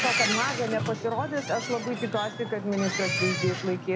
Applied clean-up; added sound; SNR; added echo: none; Boat, Water vehicle; 2 dB; none.